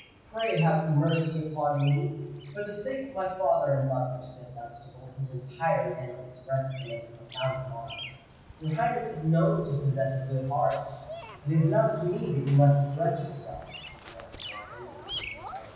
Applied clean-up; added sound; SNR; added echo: none; Bird vocalization, bird call, bird song; 17 dB; reverberation time 1.2 s.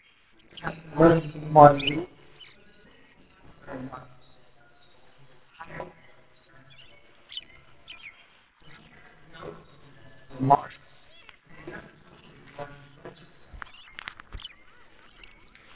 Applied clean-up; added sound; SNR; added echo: neural separator model SepFormer WHAMR!.